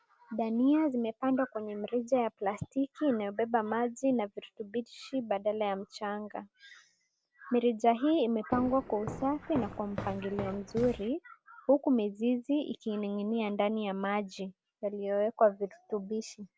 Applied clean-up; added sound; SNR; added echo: none; Walk, footsteps; 10 dB; none.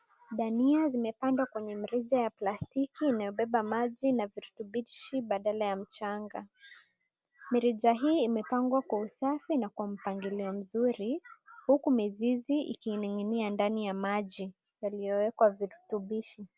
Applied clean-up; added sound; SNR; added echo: none; none; none; none.